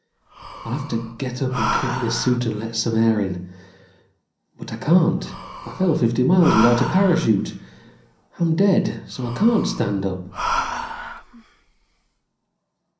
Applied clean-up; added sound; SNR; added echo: none; Breathing; 9 dB; reverberation time 0.6 s.